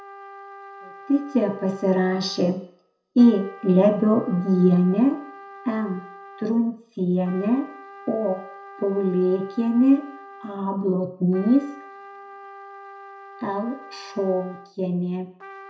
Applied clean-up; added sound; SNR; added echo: none; Trumpet; 19 dB; reverberation time 0.5 s.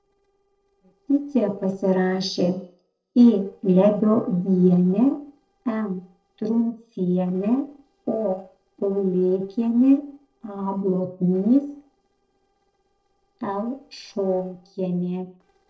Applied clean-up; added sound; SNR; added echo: neural separator model SepFormer DNS4.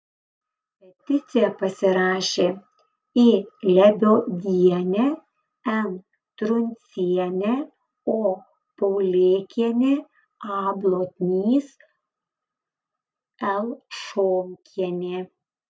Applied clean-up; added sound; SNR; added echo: none; none; none; none.